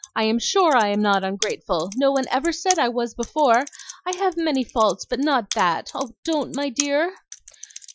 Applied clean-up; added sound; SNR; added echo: classical method Wiener filter.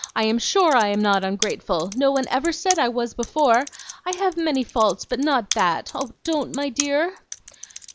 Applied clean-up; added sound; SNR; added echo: none; Computer keyboard; 13 dB; none.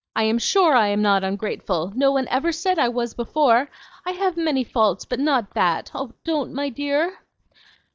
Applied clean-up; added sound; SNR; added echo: neural mask model DeepFilterNet 3.